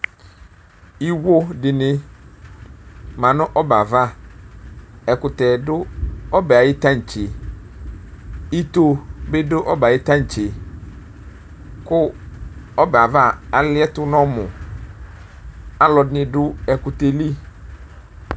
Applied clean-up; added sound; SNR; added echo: none; none; none; none.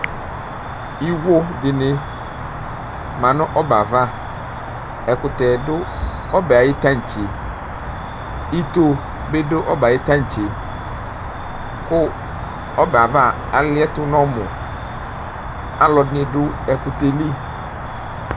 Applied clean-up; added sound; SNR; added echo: none; Cricket; 9 dB; none.